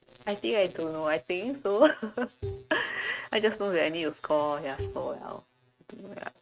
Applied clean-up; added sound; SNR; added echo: neural mask model RNNoise.